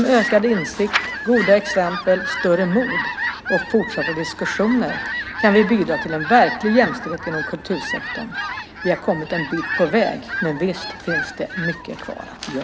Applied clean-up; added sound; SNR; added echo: none; Fowl; 7 dB; none.